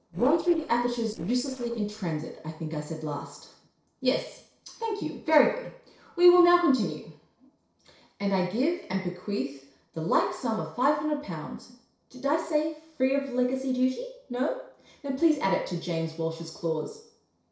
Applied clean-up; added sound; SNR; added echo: neural separator model SepFormer DNS4.